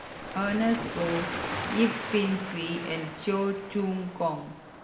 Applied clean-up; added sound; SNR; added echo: none; Waves, surf; 7 dB; reverberation time 0.8 s.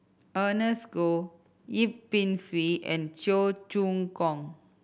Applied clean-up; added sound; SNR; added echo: none; none; none; none.